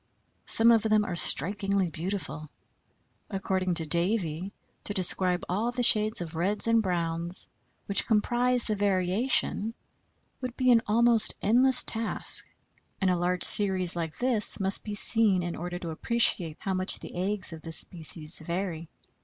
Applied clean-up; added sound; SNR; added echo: none; none; none; none.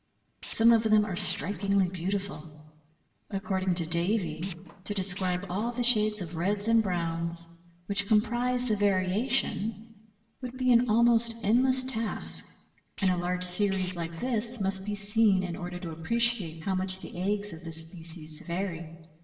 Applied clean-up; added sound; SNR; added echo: none; Tools; 19 dB; reverberation time 1.1 s.